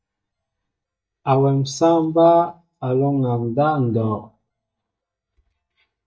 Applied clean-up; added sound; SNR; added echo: neural mask model DeepFilterNet 3.